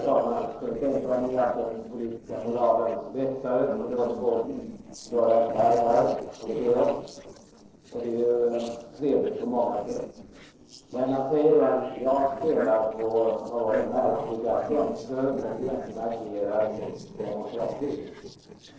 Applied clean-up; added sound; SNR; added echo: neural separator model SepFormer DNS4.